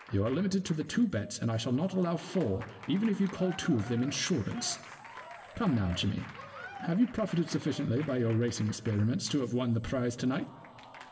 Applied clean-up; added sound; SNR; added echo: none; Applause / Crowd; 18 dB; reverberation time 1.6 s.